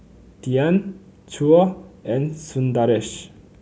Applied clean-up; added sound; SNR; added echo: none; none; none; none.